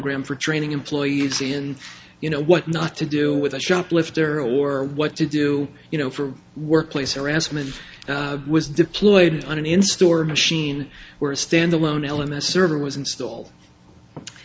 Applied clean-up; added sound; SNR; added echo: none; Wind instrument, woodwind instrument; 15 dB; none.